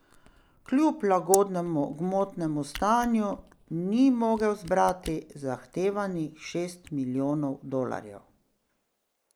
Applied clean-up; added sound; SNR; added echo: neural mask model Resemble Enhance denoiser.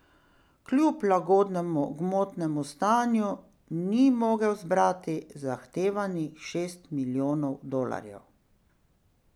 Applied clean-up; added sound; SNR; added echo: none; none; none; none.